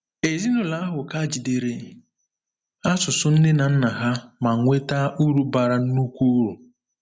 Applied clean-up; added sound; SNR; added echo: none; none; none; none.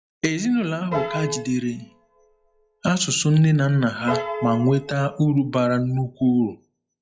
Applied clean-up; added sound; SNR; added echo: classical method log-MMSE.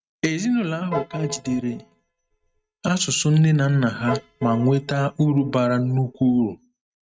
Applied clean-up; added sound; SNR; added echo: neural mask model RNNoise.